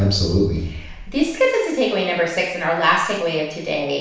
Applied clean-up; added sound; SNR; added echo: none; none; none; reverberation time 0.7 s.